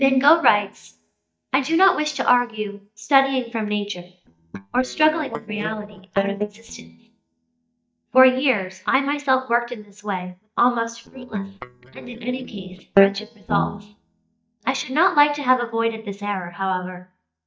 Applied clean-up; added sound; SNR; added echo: neural mask model DeepFilterNet 3.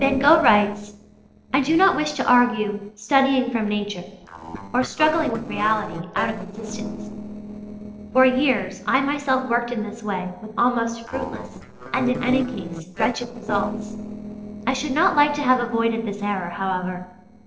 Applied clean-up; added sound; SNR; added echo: neural separator model SepFormer DNS4.